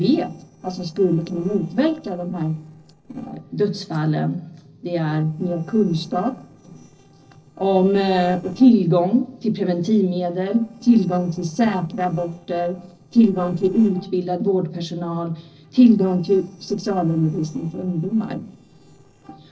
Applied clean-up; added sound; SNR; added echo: neural separator model SepFormer DNS4.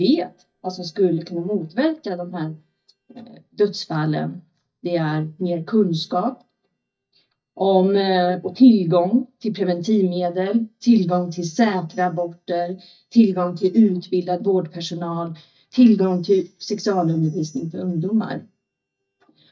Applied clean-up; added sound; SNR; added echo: neural mask model DeepFilterNet 3.